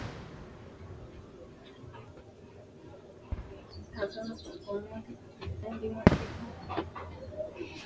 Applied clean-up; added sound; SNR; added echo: none; Fireworks; -4 dB; none.